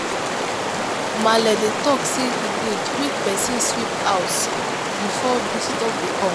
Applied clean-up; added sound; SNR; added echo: none; Stream; -1 dB; none.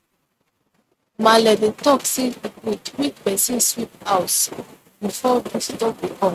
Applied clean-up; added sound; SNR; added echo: neural mask model RNNoise.